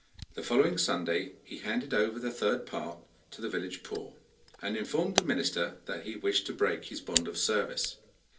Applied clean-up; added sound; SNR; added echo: none; Camera; 9 dB; reverberation time 0.3 s.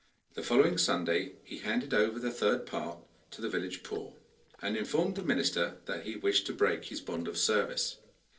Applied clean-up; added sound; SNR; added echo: neural separator model SepFormer DNS4.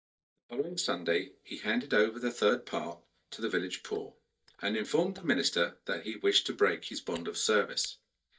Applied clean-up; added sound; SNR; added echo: neural mask model DeepFilterNet 3.